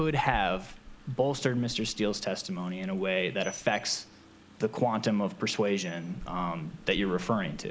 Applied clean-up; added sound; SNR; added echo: none; Rain; 17 dB; none.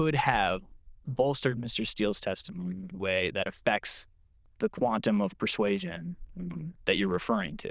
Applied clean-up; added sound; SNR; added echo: neural diffusion model UNIVERSE++.